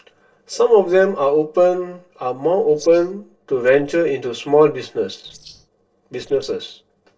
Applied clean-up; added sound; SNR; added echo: neural separator model SepFormer DNS4.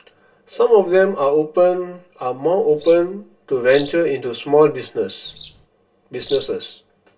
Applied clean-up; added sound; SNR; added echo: none; Bird vocalization, bird call, bird song; 14 dB; reverberation time 0.1 s.